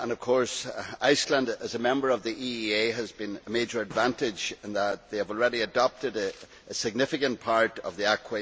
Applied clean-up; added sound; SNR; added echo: none; none; none; none.